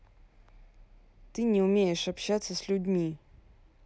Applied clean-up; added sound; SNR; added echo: none; none; none; none.